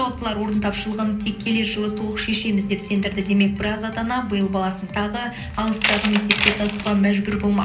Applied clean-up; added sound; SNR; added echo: none; Tools; 3 dB; reverberation time 0.5 s.